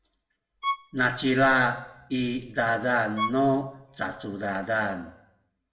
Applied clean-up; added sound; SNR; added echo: none; Bowed string instrument; 9 dB; reverberation time 0.7 s.